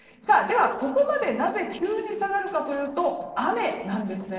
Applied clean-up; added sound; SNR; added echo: neural separator model SepFormer DNS4.